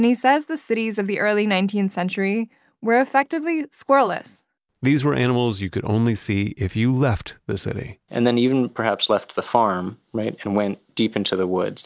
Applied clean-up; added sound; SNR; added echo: none; none; none; none.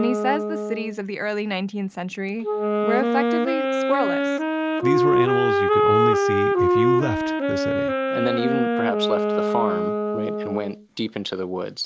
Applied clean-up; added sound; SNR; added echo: none; Wind instrument, woodwind instrument; -5 dB; none.